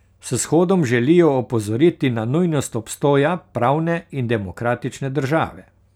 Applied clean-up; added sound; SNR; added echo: none; none; none; none.